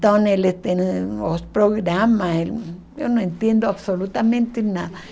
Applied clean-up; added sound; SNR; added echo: none; none; none; none.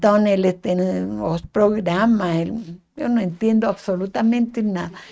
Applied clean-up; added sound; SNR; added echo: neural mask model RNNoise.